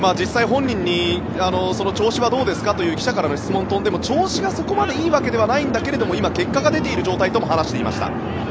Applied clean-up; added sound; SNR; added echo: none; none; none; none.